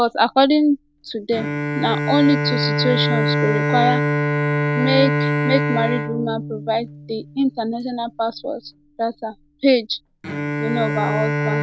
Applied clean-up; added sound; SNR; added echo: none; Bowed string instrument; 1 dB; none.